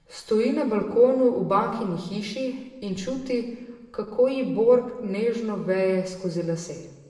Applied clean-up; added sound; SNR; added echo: none; none; none; reverberation time 1.1 s.